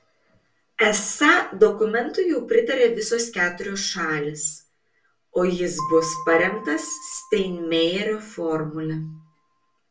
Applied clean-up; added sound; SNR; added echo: none; Piano; 14 dB; reverberation time 0.2 s.